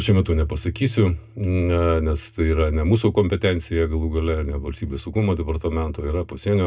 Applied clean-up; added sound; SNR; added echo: neural mask model DeepFilterNet 3.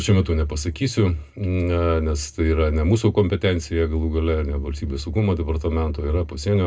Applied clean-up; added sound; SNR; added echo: neural separator model SepFormer DNS4.